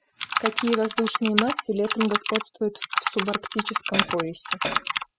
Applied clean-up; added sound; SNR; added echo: classical method spectral subtraction.